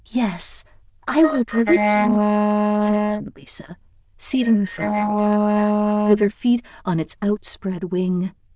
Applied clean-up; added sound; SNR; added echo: neural diffusion model UNIVERSE++.